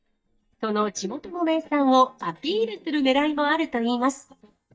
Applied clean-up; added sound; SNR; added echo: neural mask model DeepFilterNet 3.